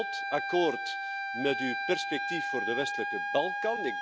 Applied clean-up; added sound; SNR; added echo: none; Wind instrument, woodwind instrument; 1 dB; none.